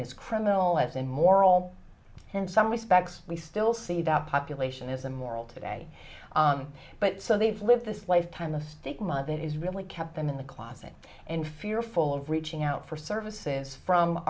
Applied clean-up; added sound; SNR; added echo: none; none; none; none.